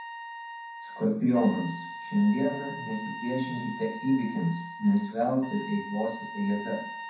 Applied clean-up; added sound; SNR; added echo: none; Trumpet; 11 dB; reverberation time 0.6 s.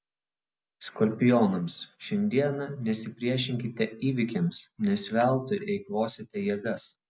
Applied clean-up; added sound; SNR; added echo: none; none; none; none.